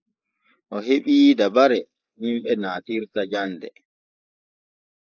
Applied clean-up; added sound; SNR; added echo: neural mask model Resemble Enhance denoiser.